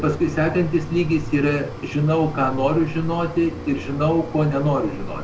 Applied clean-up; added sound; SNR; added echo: none; Mechanisms; 10 dB; none.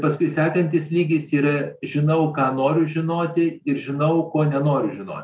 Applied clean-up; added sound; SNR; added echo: none; none; none; none.